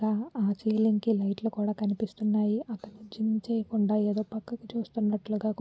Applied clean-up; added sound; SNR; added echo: none; none; none; none.